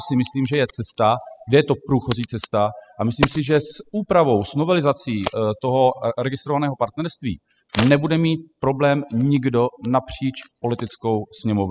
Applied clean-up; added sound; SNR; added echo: classical method spectral subtraction.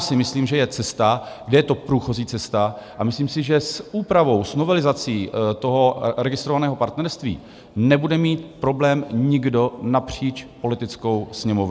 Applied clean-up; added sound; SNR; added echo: none; none; none; none.